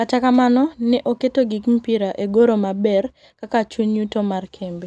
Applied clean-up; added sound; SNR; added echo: none; none; none; none.